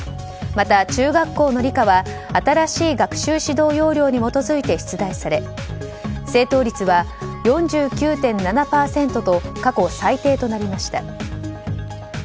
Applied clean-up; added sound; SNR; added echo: none; none; none; none.